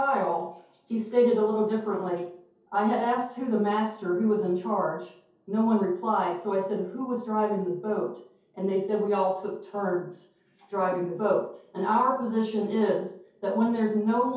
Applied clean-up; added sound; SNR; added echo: none; none; none; reverberation time 0.6 s.